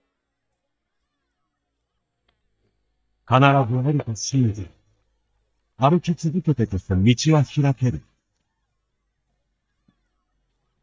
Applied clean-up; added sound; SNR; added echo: neural mask model DeepFilterNet 3.